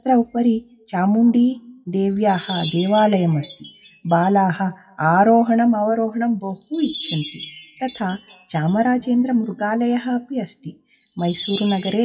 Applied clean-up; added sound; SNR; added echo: classical method WPE with log-MMSE.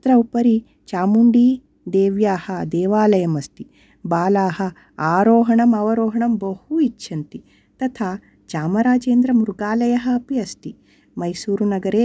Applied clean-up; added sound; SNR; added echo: none; none; none; none.